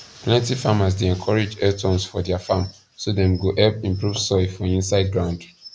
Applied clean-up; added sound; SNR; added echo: none; Knock / Wood; 20 dB; none.